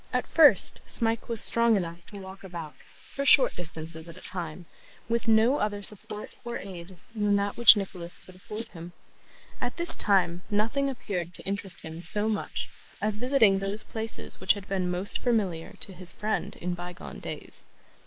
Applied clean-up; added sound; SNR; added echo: neural mask model Resemble Enhance denoiser.